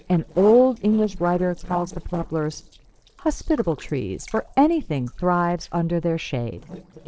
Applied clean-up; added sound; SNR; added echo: neural separator model SepFormer DNS4.